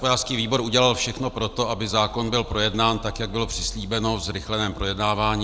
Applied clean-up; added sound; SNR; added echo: none; Accelerating, revving, vroom; 15 dB; none.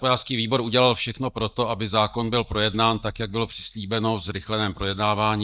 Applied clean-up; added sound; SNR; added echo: neural mask model DeepFilterNet 3.